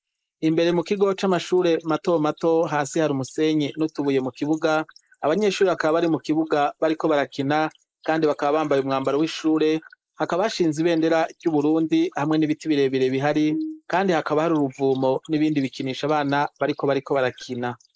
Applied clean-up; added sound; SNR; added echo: neural mask model Resemble Enhance denoiser.